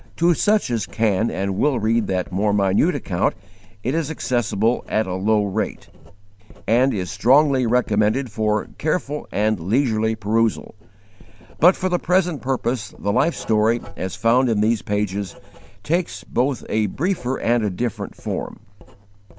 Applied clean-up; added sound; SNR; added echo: none; Writing; 18 dB; none.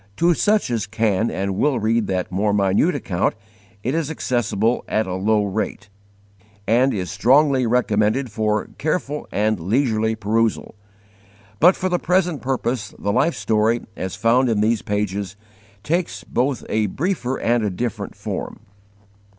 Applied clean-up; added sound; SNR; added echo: none; none; none; none.